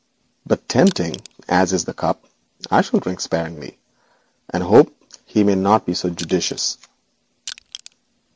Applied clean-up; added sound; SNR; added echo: none; Crushing; 17 dB; none.